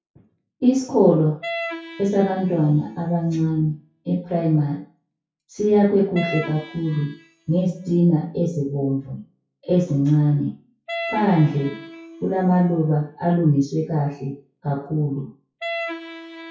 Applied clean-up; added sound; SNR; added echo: classical method WPE with log-MMSE.